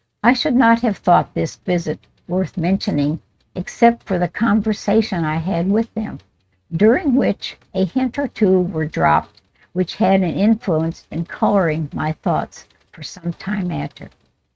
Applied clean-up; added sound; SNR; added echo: neural mask model RNNoise.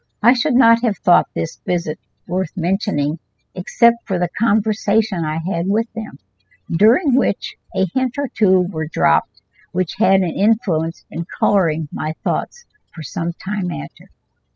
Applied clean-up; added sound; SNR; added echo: classical method spectral subtraction.